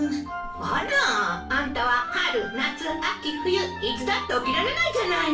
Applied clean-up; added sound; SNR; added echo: none; Whoosh, swoosh, swish; 19 dB; reverberation time 0.4 s.